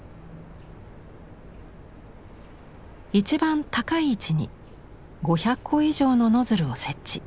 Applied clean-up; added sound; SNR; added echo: none; none; none; none.